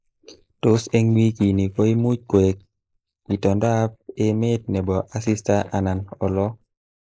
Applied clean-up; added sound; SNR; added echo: neural mask model Resemble Enhance denoiser.